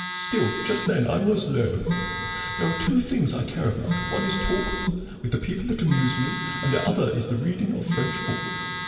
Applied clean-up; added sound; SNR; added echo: none; Telephone; 4 dB; reverberation time 2.6 s.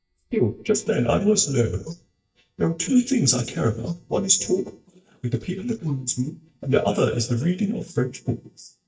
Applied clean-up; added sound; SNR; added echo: neural mask model DeepFilterNet 3.